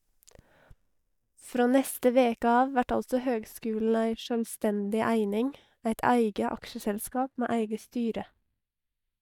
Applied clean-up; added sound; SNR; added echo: neural mask model DeepFilterNet 3.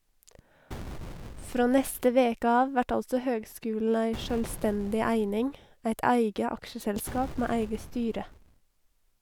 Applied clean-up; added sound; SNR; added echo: none; Boom; 12 dB; none.